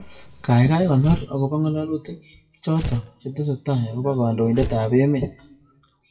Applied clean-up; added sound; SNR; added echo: classical method WPE with log-MMSE.